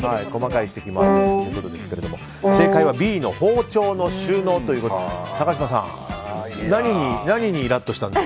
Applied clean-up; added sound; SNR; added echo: none; Wind instrument, woodwind instrument; -3 dB; none.